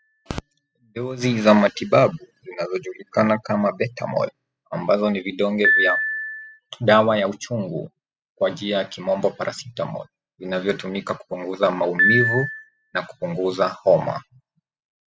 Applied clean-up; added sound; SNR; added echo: classical method spectral subtraction.